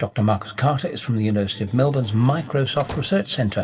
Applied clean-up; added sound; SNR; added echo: none; Slam; 18 dB; reverberation time 3.0 s.